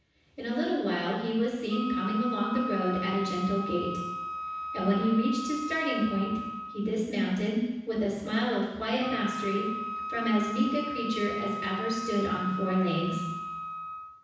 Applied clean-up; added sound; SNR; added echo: none; Wind instrument, woodwind instrument; 8 dB; reverberation time 1.1 s.